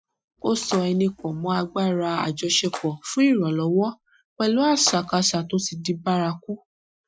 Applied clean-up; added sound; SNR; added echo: classical method Wiener filter.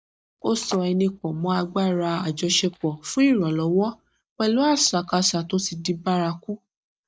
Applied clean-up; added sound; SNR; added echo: neural mask model DeepFilterNet 3.